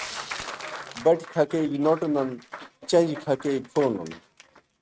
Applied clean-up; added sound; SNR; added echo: neural mask model RNNoise.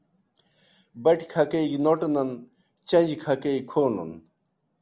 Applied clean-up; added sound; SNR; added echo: none; none; none; none.